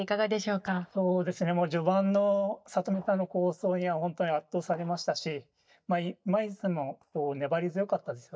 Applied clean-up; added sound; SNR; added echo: neural mask model DeepFilterNet 3.